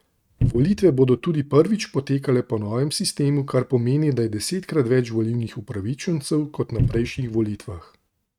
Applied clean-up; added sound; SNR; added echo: neural mask model RNNoise.